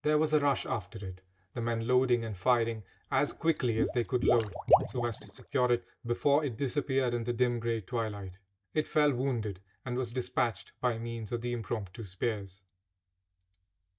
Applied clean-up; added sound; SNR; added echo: neural mask model DeepFilterNet 3.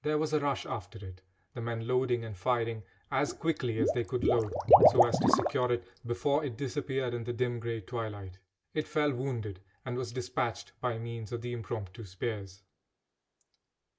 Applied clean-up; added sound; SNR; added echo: neural mask model Resemble Enhance denoiser.